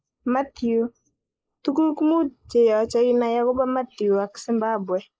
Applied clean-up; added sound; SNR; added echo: neural mask model Resemble Enhance denoiser.